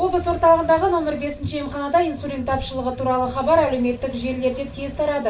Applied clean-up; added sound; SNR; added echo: none; none; none; reverberation time 0.3 s.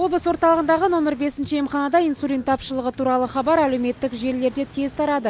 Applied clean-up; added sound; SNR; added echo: none; none; none; none.